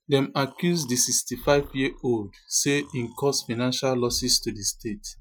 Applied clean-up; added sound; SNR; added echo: classical method Wiener filter.